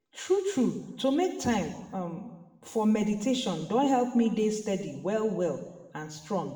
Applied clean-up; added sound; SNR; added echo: none; none; none; reverberation time 1.0 s.